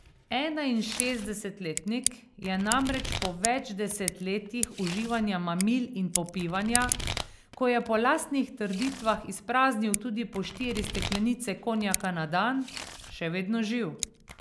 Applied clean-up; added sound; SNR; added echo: none; Scissors + Domestic sounds, home sounds; 7 dB; none.